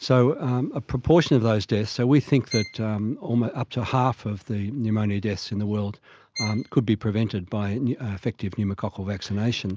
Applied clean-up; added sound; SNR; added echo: none; Bowed string instrument; 15 dB; none.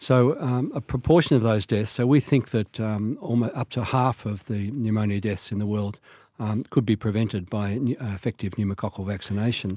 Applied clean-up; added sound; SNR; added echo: none; none; none; none.